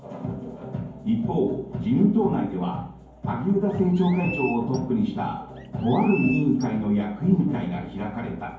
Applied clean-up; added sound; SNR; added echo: none; Chirp, tweet; 14 dB; reverberation time 0.9 s.